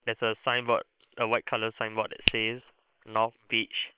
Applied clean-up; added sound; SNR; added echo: neural separator model SepFormer WHAM!.